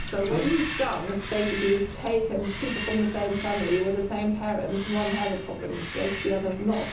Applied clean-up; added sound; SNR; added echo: none; Bird vocalization, bird call, bird song; 8 dB; reverberation time 0.7 s.